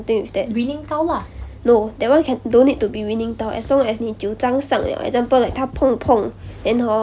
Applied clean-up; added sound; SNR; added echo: none; none; none; none.